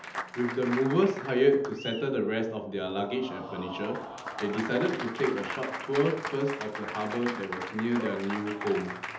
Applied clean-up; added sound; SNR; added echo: none; Applause; 9 dB; reverberation time 1.2 s.